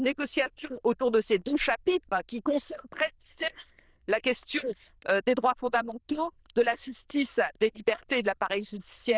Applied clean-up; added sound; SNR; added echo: neural diffusion model UNIVERSE++.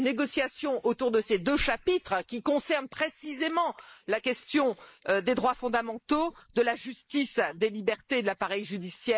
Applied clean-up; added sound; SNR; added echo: neural mask model Resemble Enhance denoiser.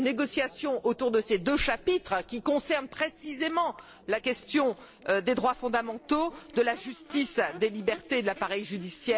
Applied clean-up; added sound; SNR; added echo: neural separator model SepFormer DNS4.